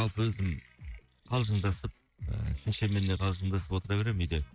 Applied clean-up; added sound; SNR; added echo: neural mask model RNNoise.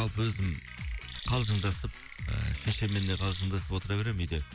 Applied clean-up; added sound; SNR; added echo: none; Splash, splatter + Chirp, tweet; 14 dB; none.